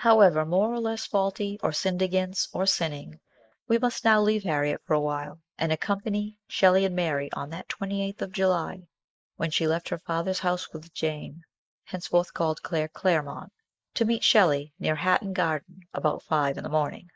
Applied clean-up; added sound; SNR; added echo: neural mask model Resemble Enhance denoiser.